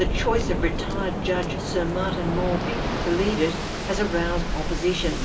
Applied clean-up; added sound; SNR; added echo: none; Waves, surf; 1 dB; reverberation time 2.0 s.